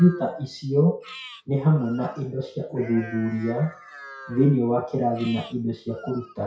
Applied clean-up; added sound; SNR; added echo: classical method WPE with log-MMSE.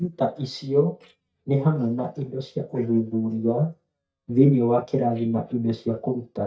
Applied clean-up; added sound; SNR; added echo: neural mask model DeepFilterNet 3.